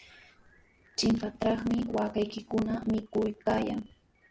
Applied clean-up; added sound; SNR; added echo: none; none; none; none.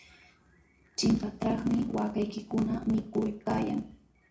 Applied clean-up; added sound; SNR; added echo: none; none; none; reverberation time 0.4 s.